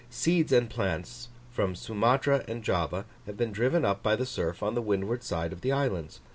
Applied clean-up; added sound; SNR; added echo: none; none; none; none.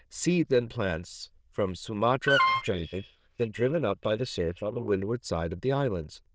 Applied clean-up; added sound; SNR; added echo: neural diffusion model UNIVERSE++.